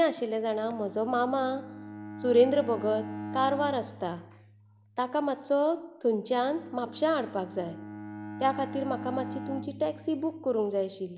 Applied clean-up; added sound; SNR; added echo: none; Bowed string instrument; 13 dB; none.